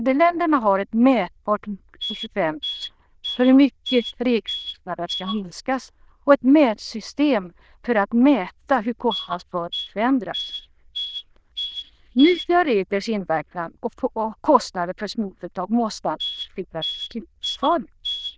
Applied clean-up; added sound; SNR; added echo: neural diffusion model UNIVERSE++.